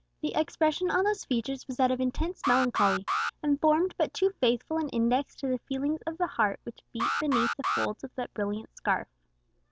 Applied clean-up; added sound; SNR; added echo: none; Alarm; 3 dB; none.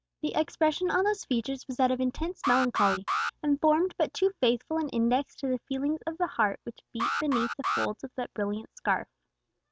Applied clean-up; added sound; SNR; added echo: neural mask model RNNoise.